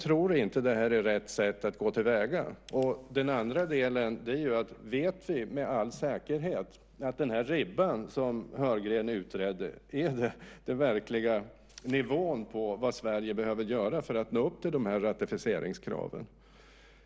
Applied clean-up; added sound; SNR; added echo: none; none; none; none.